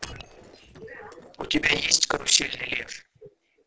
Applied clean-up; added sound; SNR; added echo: neural separator model SepFormer DNS4.